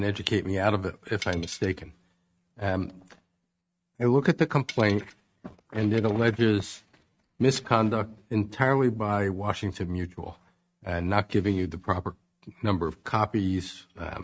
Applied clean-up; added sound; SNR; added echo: neural mask model RNNoise.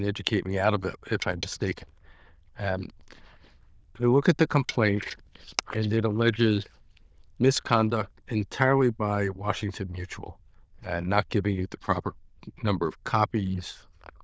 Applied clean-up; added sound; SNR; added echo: neural diffusion model UNIVERSE++.